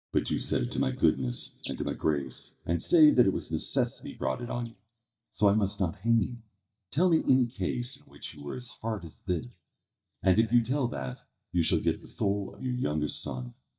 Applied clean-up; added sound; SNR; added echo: neural mask model DeepFilterNet 3.